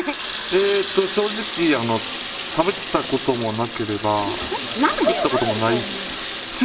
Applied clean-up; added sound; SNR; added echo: none; Water tap, faucet; 7 dB; reverberation time 1.8 s.